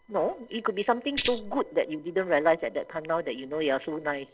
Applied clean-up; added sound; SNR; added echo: neural separator model SepFormer DNS4.